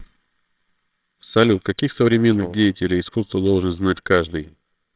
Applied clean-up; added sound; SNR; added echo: neural separator model SepFormer WHAMR!.